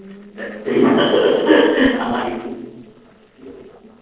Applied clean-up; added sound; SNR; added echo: neural separator model SepFormer DNS4.